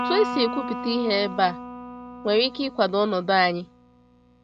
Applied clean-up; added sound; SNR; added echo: none; Electric guitar; 9 dB; none.